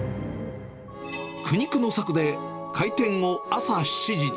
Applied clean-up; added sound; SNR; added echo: none; Organ; 8 dB; none.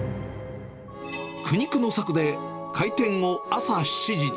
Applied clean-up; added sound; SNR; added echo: none; none; none; none.